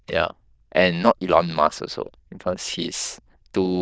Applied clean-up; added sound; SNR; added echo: neural diffusion model UNIVERSE++.